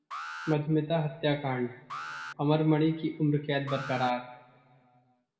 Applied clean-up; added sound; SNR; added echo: none; Alarm; 14 dB; reverberation time 1.7 s.